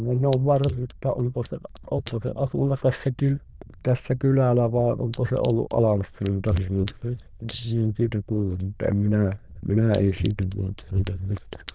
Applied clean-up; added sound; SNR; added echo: neural diffusion model UNIVERSE++.